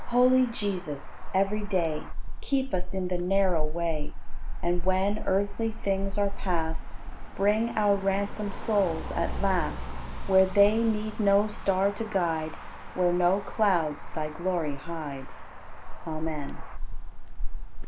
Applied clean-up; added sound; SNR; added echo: none; Motor vehicle (road); 0 dB; none.